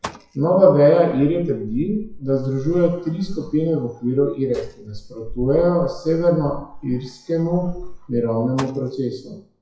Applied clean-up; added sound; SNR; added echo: classical method WPE with log-MMSE.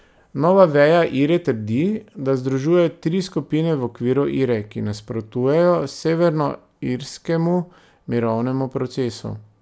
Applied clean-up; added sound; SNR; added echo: none; none; none; none.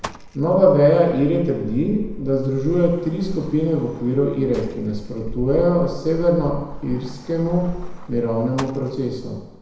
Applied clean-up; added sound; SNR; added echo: none; Sliding door; 12 dB; reverberation time 0.9 s.